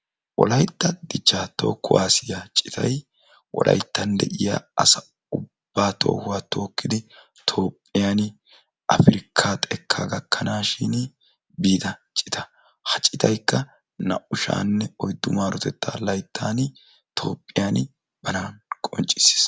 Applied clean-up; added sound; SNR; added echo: none; none; none; none.